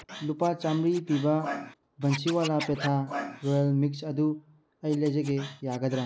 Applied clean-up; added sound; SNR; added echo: none; Scratching (performance technique); 13 dB; none.